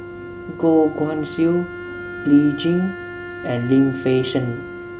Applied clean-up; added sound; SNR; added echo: none; Wind instrument, woodwind instrument; 12 dB; none.